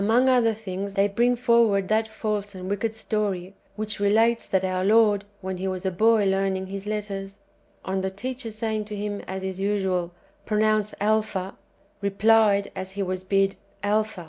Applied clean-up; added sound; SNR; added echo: none; none; none; none.